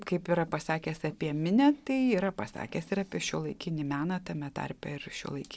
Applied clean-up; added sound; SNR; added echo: none; none; none; none.